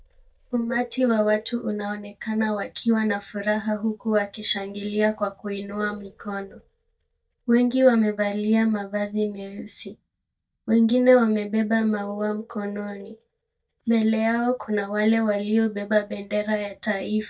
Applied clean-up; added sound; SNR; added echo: neural mask model DeepFilterNet 3.